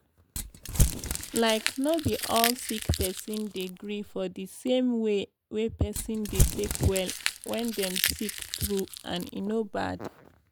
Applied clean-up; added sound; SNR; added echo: none; Crumpling, crinkling / Crushing; 1 dB; none.